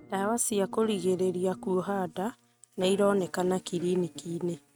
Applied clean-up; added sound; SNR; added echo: neural mask model RNNoise.